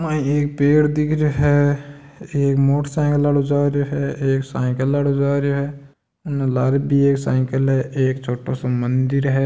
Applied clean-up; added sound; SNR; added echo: none; none; none; none.